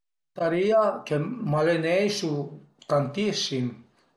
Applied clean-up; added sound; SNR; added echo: none; none; none; none.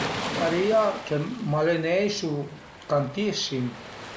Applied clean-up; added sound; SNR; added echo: none; Waves, surf; 9 dB; none.